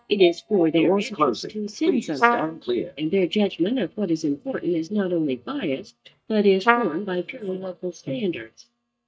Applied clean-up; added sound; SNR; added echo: neural mask model DeepFilterNet 3.